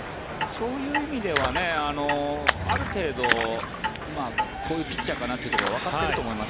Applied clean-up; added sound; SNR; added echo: none; Splash, splatter + Clock; 2 dB; none.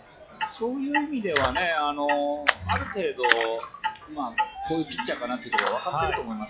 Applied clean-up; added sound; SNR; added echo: classical method log-MMSE.